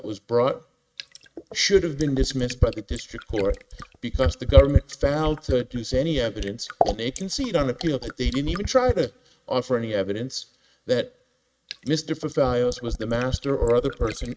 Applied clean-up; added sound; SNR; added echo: neural mask model RNNoise.